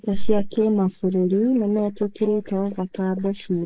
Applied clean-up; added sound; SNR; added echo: neural mask model Resemble Enhance denoiser.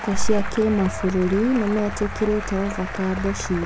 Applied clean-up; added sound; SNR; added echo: none; Applause / Cheering; 12 dB; none.